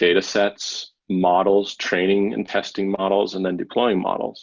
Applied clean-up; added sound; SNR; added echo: none; none; none; none.